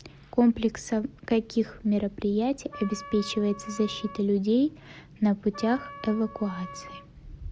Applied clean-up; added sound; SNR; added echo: none; Wind instrument, woodwind instrument; 16 dB; none.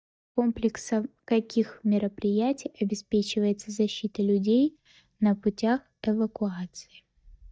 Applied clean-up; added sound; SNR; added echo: neural mask model DeepFilterNet 3.